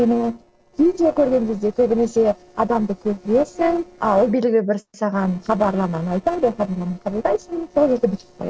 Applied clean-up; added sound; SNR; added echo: neural separator model SepFormer DNS4.